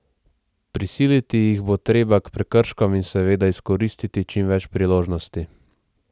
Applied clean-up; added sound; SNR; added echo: none; none; none; none.